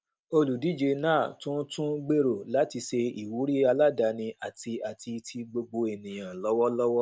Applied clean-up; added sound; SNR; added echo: none; none; none; none.